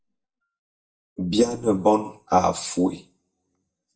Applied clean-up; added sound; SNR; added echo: neural mask model DeepFilterNet 3.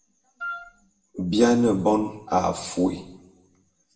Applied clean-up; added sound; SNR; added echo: none; Wind instrument, woodwind instrument; 11 dB; reverberation time 0.7 s.